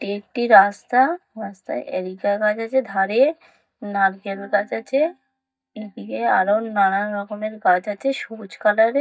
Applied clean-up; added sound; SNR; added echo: neural mask model DeepFilterNet 3.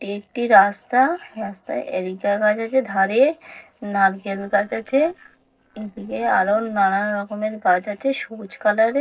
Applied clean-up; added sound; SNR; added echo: neural separator model SepFormer DNS4.